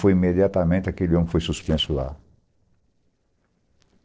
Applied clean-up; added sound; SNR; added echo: neural separator model SepFormer DNS4.